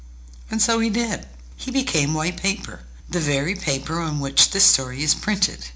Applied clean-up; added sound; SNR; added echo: none; none; none; reverberation time 0.4 s.